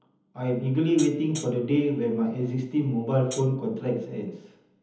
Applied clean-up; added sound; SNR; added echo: none; Hi-hat; 14 dB; reverberation time 1.3 s.